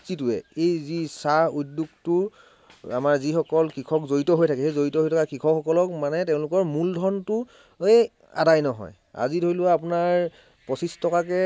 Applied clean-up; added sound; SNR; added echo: none; none; none; none.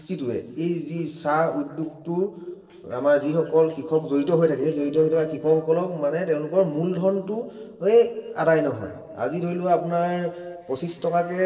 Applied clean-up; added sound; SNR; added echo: neural separator model SepFormer DNS4.